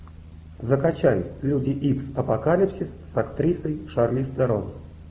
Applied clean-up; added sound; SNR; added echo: none; none; none; none.